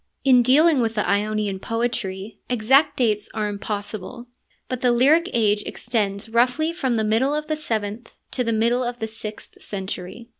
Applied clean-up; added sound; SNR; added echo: none; none; none; none.